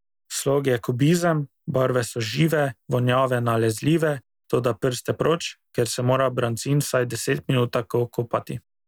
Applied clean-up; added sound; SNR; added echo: none; none; none; none.